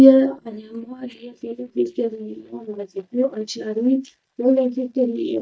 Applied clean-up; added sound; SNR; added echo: neural mask model DeepFilterNet 3.